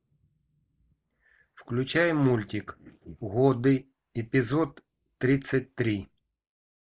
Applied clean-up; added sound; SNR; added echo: neural mask model Resemble Enhance denoiser.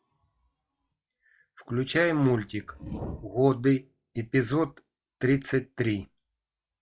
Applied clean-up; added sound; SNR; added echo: classical method log-MMSE.